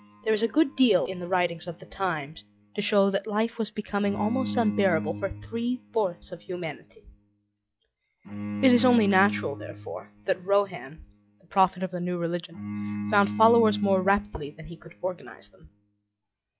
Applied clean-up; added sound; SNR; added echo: classical method log-MMSE.